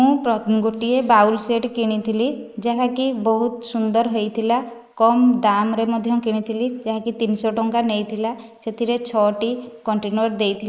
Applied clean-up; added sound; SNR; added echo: neural mask model Resemble Enhance denoiser.